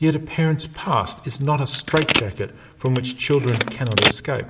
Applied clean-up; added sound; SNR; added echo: none; Telephone; 4 dB; reverberation time 1.7 s.